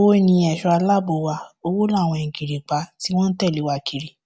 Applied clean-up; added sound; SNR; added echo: none; none; none; none.